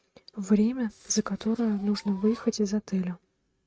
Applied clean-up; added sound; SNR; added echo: neural mask model RNNoise.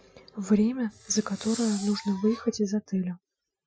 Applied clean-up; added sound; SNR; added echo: classical method Wiener filter.